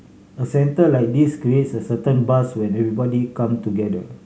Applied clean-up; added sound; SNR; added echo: none; none; none; none.